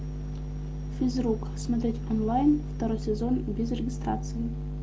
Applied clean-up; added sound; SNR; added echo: none; none; none; none.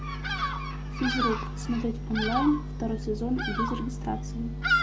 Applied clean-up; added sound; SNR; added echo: none; Bird vocalization, bird call, bird song; 3 dB; none.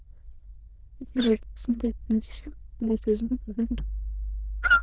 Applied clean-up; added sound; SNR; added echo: neural diffusion model UNIVERSE++.